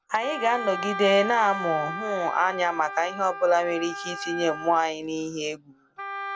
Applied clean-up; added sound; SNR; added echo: none; Wind instrument, woodwind instrument; 9 dB; none.